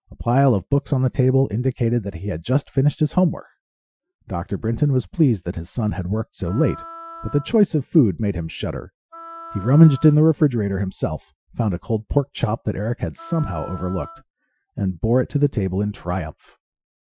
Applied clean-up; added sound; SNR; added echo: classical method Wiener filter.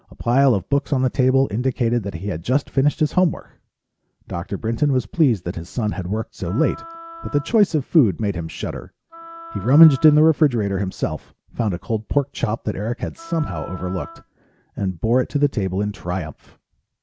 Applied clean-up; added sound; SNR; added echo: none; Wind instrument, woodwind instrument; 19 dB; none.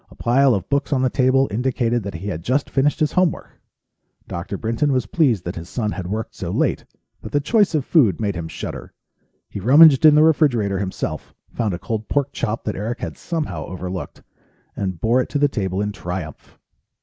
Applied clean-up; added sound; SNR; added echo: neural mask model Resemble Enhance denoiser.